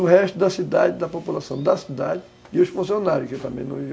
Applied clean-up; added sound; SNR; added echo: none; none; none; none.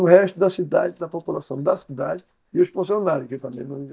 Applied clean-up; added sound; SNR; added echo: neural mask model DeepFilterNet 3.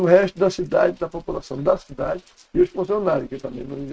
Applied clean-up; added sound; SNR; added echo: neural mask model RNNoise.